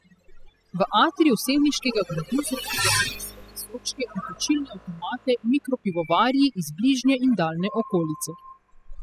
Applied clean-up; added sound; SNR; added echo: classical method spectral subtraction.